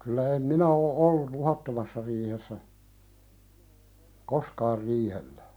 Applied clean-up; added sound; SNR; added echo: none; none; none; none.